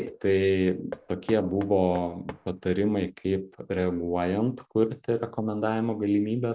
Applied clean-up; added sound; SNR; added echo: none; Knock; 18 dB; none.